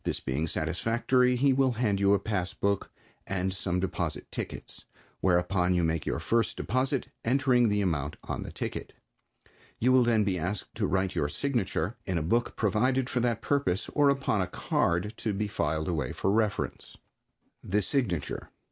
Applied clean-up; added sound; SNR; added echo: none; none; none; none.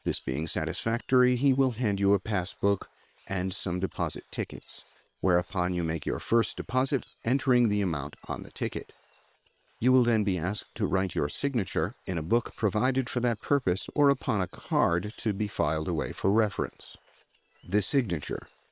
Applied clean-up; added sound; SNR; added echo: neural separator model SepFormer WHAM!.